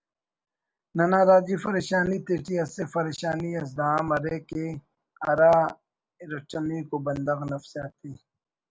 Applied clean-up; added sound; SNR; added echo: none; none; none; none.